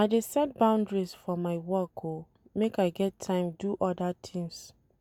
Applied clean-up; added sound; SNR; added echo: none; none; none; none.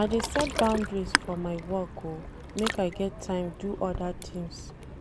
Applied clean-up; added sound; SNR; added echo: none; Ocean; 4 dB; none.